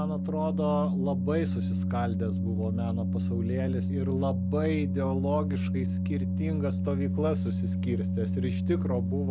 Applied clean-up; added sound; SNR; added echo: none; Organ; -4 dB; none.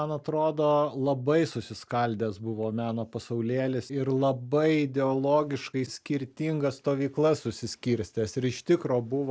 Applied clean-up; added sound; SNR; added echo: none; none; none; none.